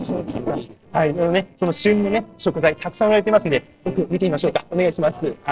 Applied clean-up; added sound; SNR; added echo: neural separator model SepFormer DNS4.